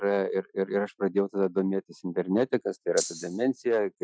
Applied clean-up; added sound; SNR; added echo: classical method Wiener filter.